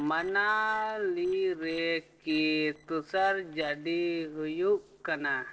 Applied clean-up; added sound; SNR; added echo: neural separator model SepFormer DNS4.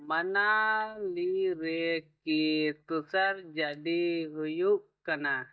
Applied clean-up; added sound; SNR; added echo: neural mask model DeepFilterNet 3.